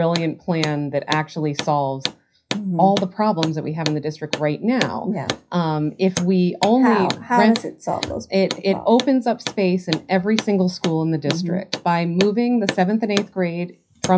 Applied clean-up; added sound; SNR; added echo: classical method WPE with log-MMSE.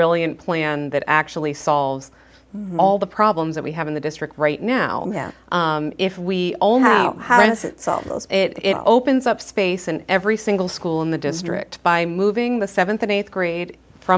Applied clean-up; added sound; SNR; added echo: none; none; none; none.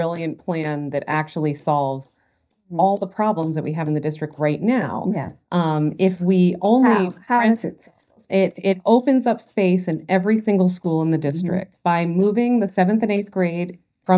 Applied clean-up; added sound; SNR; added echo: neural mask model DeepFilterNet 3.